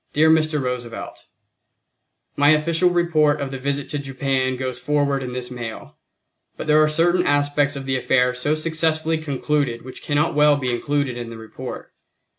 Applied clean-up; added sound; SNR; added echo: none; none; none; none.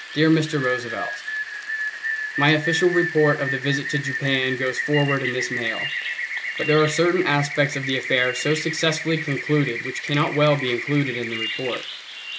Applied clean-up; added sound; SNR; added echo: none; Rain; 5 dB; none.